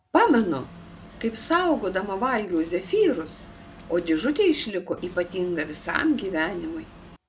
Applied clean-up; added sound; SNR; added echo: none; Boat, Water vehicle; 19 dB; none.